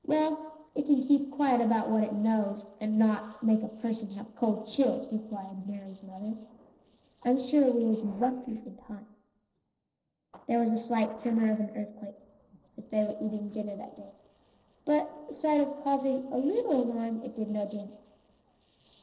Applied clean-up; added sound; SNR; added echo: neural separator model SepFormer DNS4.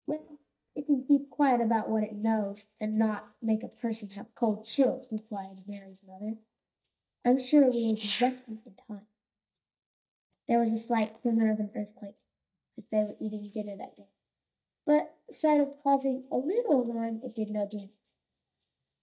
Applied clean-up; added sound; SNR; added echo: neural mask model DeepFilterNet 3.